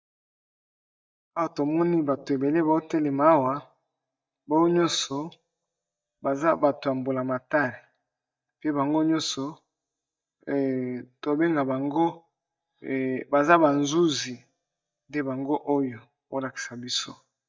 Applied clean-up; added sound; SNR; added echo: neural mask model DeepFilterNet 3.